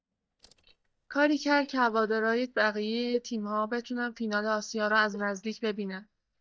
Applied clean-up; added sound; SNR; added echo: neural mask model DeepFilterNet 3.